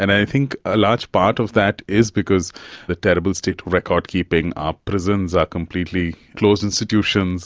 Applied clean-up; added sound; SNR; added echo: none; none; none; none.